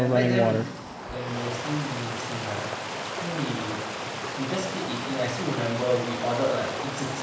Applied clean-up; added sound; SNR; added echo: none; Stream; 0 dB; reverberation time 0.9 s.